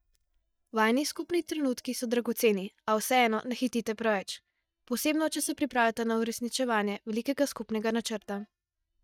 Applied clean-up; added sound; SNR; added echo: neural mask model DeepFilterNet 3.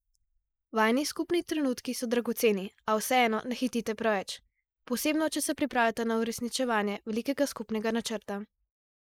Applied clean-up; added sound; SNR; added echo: neural mask model Resemble Enhance denoiser.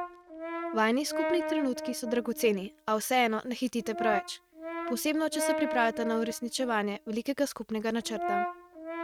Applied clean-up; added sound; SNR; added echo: neural mask model RNNoise.